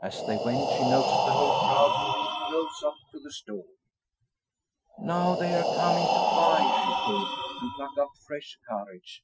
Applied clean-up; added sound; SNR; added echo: classical method Wiener filter.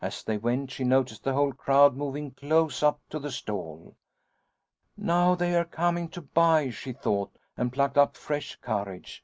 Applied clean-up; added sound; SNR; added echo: none; none; none; none.